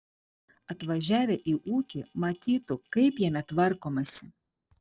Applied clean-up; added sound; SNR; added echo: neural separator model SepFormer DNS4.